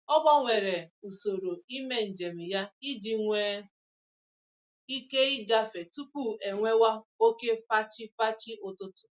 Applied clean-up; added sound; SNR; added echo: none; none; none; none.